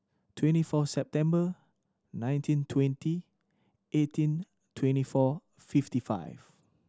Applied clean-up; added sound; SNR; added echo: none; none; none; none.